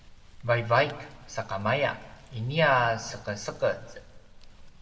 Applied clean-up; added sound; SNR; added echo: none; Rain; 19 dB; reverberation time 1.0 s.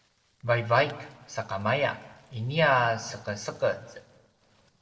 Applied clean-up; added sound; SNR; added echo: neural separator model SepFormer DNS4.